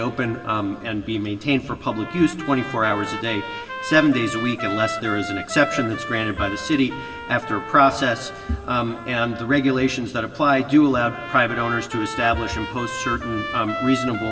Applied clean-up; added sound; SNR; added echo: none; Trumpet; 10 dB; reverberation time 2.3 s.